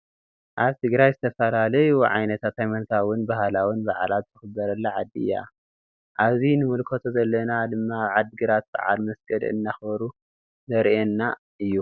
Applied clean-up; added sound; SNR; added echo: none; none; none; none.